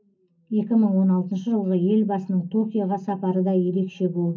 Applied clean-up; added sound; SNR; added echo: none; none; none; reverberation time 0.3 s.